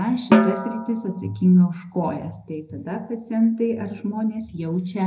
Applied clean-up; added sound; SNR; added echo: none; Snare drum; 2 dB; reverberation time 0.4 s.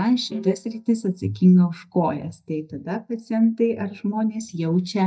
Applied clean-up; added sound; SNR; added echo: neural mask model DeepFilterNet 3.